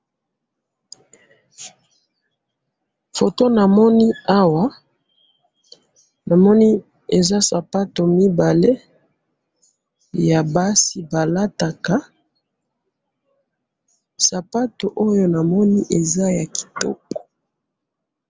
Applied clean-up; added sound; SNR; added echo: none; none; none; none.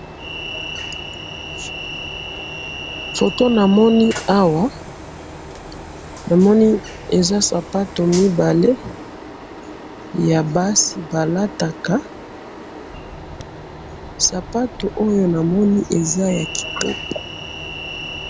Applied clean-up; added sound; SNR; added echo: none; Train; 12 dB; none.